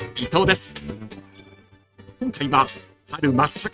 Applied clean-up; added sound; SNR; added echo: neural mask model RNNoise.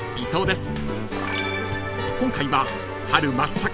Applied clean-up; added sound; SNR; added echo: none; Bass drum / Snare drum / Drum kit + Buzz; 13 dB; none.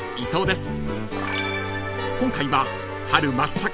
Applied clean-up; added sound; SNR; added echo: none; none; none; none.